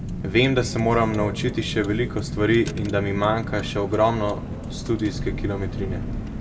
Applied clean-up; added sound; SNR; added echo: none; Car; 6 dB; reverberation time 1.5 s.